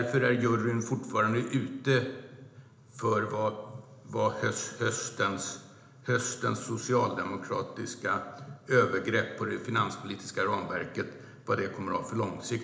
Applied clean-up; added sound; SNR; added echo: none; none; none; reverberation time 0.8 s.